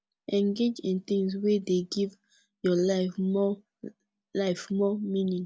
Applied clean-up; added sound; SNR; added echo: none; none; none; none.